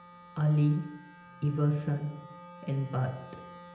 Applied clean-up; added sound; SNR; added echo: none; Wind instrument, woodwind instrument; 19 dB; reverberation time 0.8 s.